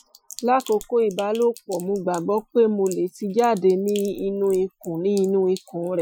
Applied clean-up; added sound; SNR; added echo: classical method Wiener filter.